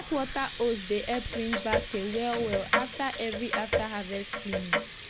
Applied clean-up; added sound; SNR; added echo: none; Clock + Water tap, faucet; 1 dB; none.